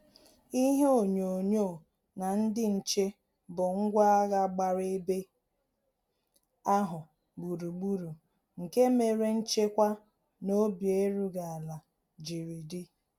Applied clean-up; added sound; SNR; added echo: none; none; none; none.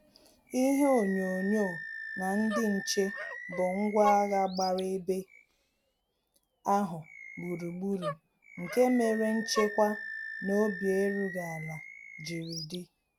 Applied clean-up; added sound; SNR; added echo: none; Animal + Dog; 11 dB; none.